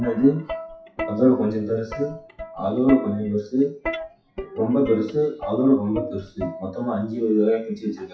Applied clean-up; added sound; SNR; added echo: classical method WPE with log-MMSE.